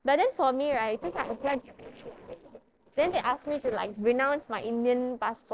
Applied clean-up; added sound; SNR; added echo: neural separator model SepFormer DNS4.